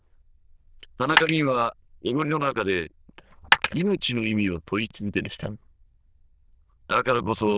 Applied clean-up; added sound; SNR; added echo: neural diffusion model UNIVERSE++.